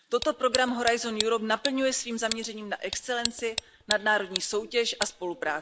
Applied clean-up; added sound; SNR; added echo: none; Tick; 8 dB; none.